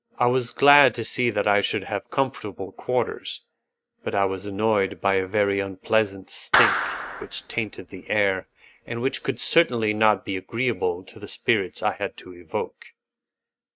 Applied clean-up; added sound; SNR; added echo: neural mask model RNNoise.